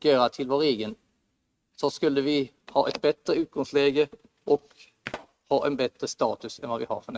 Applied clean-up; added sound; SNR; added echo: neural mask model RNNoise.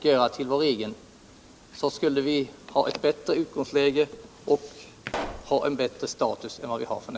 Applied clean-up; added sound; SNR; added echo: none; Explosion; 11 dB; none.